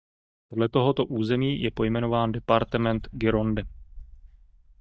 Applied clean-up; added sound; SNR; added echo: neural mask model DeepFilterNet 3.